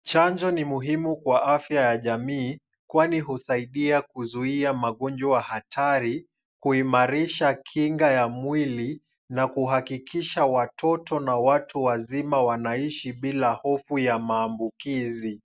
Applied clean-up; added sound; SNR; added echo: none; none; none; none.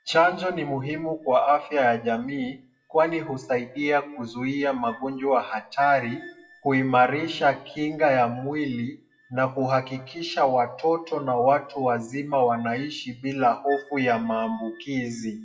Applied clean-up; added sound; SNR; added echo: classical method WPE with log-MMSE.